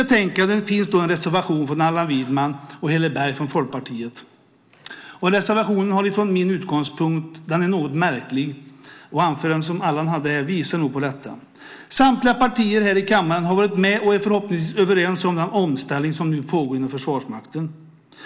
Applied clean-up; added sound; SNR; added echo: none; none; none; none.